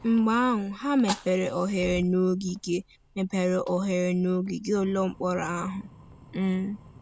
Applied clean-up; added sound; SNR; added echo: none; Fire; 18 dB; none.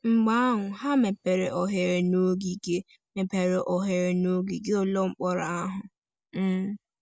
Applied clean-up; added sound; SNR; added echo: none; none; none; none.